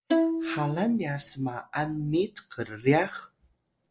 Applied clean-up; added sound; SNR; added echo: neural separator model SepFormer DNS4.